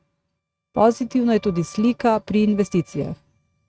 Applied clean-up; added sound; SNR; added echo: neural mask model RNNoise.